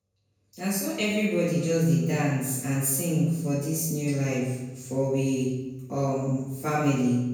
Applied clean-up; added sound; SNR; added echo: none; none; none; reverberation time 1.0 s.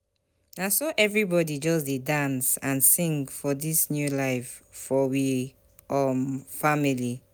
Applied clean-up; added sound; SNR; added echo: none; none; none; none.